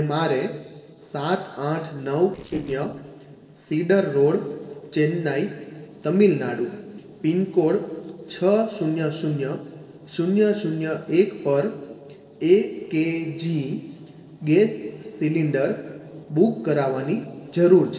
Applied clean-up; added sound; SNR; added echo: neural separator model SepFormer DNS4.